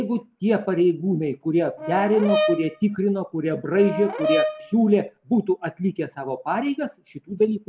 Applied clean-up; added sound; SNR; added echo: none; Brass instrument; 4 dB; none.